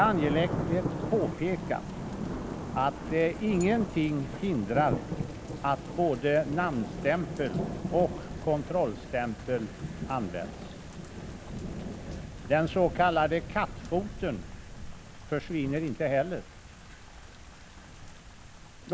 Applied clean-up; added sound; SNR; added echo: none; Thunder / Rain; 7 dB; none.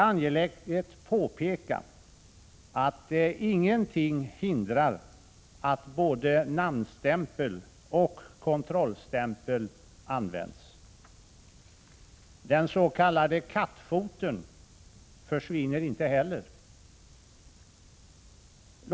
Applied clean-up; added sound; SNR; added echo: none; none; none; none.